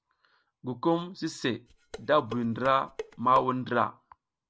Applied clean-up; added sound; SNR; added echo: none; Dishes, pots, and pans; 15 dB; none.